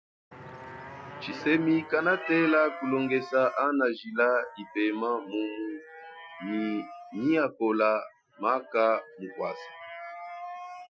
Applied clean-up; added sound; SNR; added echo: classical method Wiener filter.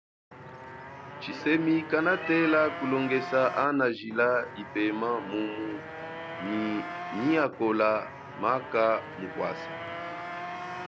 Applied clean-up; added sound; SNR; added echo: none; Motorcycle; 10 dB; none.